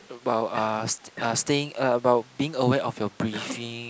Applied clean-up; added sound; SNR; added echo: none; Cough; 18 dB; none.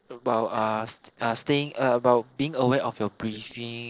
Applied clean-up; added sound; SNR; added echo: neural separator model SepFormer DNS4.